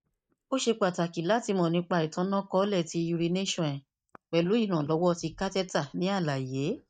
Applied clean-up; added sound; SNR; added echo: neural mask model DeepFilterNet 3.